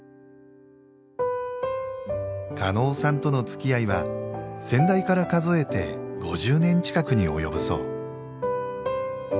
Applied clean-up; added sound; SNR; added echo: none; none; none; none.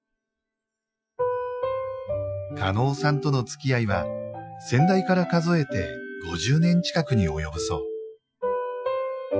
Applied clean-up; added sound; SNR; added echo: classical method Wiener filter.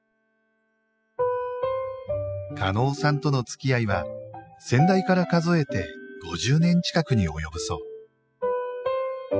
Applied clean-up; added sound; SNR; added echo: classical method spectral subtraction.